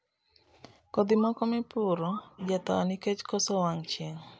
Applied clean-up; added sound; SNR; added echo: none; Bird; 18 dB; none.